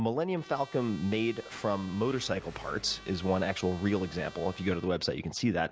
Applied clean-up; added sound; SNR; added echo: none; Engine + Trumpet; 19 dB; none.